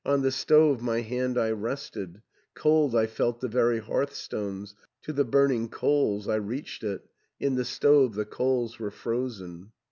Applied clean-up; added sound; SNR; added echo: none; none; none; none.